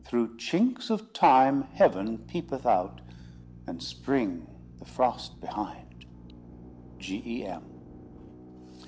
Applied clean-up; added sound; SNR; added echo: none; Drill; 18 dB; none.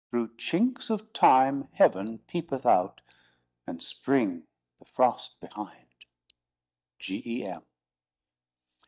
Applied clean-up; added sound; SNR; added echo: neural mask model DeepFilterNet 3.